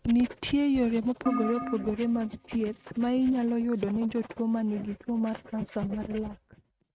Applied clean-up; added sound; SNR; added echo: neural mask model RNNoise.